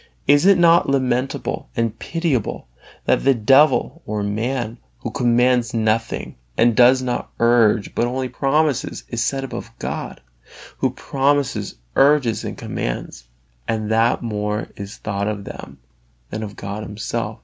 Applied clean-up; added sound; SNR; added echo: none; none; none; none.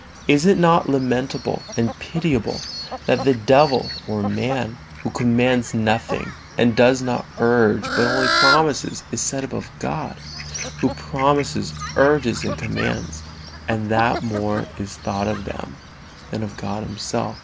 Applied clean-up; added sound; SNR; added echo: none; Fowl; 9 dB; none.